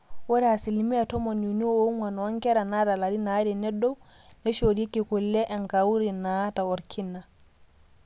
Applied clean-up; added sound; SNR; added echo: none; none; none; none.